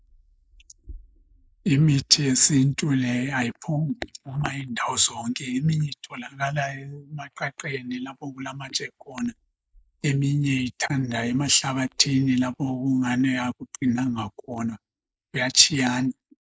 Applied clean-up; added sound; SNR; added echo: neural mask model Resemble Enhance denoiser.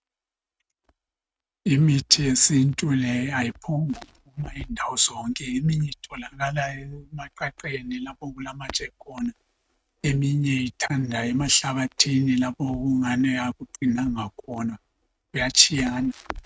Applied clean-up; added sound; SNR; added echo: neural mask model RNNoise.